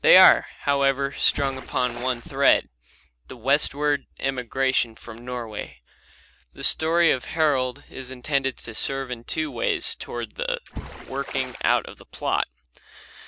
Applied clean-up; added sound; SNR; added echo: none; Water / Splash, splatter; 13 dB; none.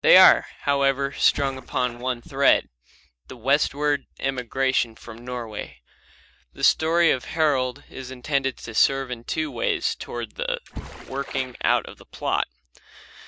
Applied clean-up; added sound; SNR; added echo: neural mask model DeepFilterNet 3.